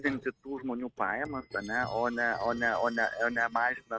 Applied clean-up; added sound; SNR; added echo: neural mask model RNNoise.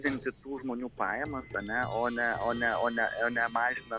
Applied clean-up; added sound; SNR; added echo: none; Clock + Chime; 12 dB; none.